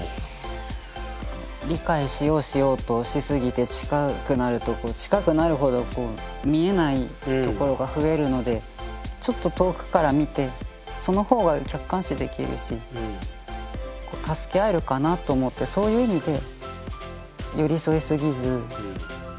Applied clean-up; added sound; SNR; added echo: none; none; none; none.